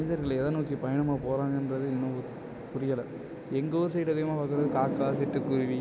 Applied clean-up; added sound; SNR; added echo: none; none; none; none.